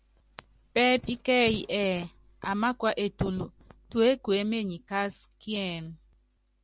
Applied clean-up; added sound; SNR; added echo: none; none; none; none.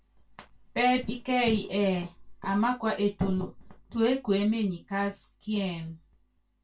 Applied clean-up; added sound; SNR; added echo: none; none; none; reverberation time 0.2 s.